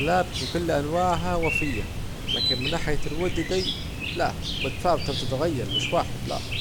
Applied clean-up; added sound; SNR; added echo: none; Chirp, tweet; 1 dB; none.